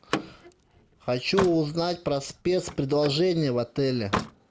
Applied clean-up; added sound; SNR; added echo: none; Slam; 9 dB; none.